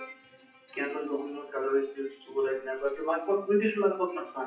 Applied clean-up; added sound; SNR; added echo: classical method WPE with log-MMSE.